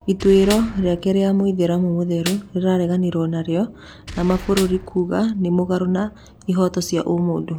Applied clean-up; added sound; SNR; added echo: none; Snare drum + Boom; 15 dB; none.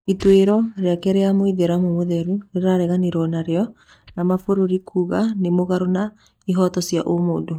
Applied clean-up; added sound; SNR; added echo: neural mask model DeepFilterNet 3.